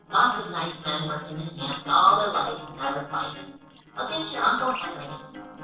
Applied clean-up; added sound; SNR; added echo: neural separator model SepFormer DNS4.